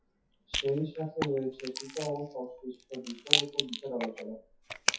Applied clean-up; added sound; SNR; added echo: classical method WPE with log-MMSE.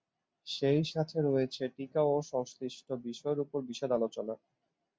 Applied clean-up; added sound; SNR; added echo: none; none; none; none.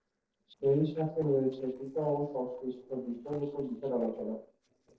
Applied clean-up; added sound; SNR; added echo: neural separator model SepFormer DNS4.